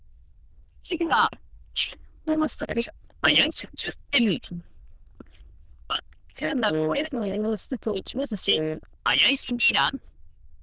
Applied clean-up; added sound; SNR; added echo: neural diffusion model UNIVERSE++.